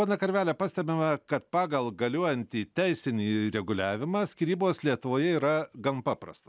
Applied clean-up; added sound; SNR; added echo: none; none; none; none.